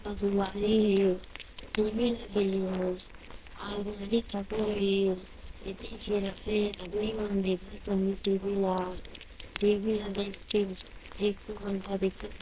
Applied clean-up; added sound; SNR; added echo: neural separator model SepFormer WHAMR!.